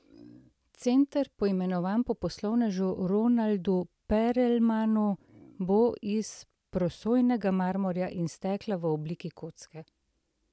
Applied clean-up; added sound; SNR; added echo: none; none; none; none.